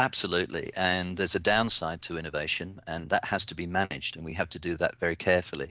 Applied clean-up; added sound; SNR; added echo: none; none; none; none.